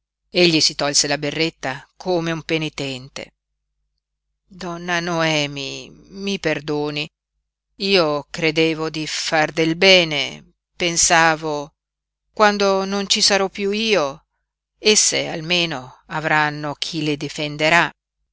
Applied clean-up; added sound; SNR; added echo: none; none; none; none.